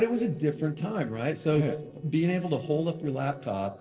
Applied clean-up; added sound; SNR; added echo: neural separator model SepFormer DNS4.